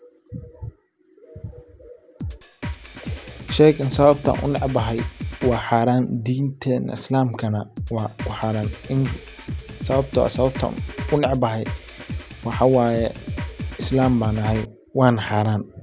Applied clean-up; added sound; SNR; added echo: none; Drum kit; 8 dB; none.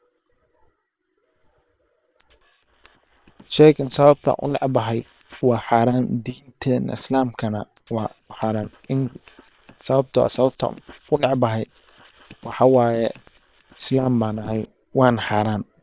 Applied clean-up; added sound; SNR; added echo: neural separator model SepFormer WHAM!.